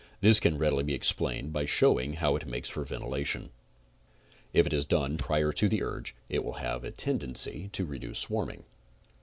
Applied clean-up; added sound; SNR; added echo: none; Fire; 18 dB; none.